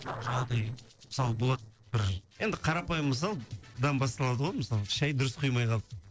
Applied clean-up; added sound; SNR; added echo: neural separator model SepFormer DNS4.